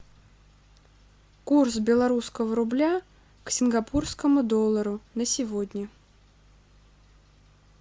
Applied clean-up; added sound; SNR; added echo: none; none; none; none.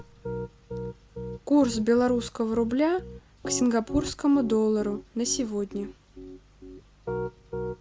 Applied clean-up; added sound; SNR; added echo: none; Piano; 11 dB; none.